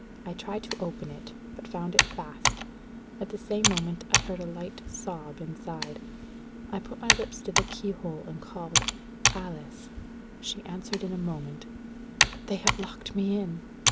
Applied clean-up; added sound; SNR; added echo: none; Computer keyboard; -4 dB; none.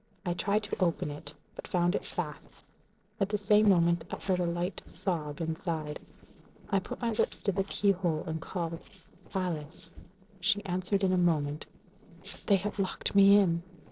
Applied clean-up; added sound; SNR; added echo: neural separator model SepFormer DNS4.